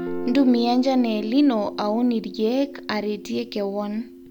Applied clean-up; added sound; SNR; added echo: none; Guitar; 12 dB; none.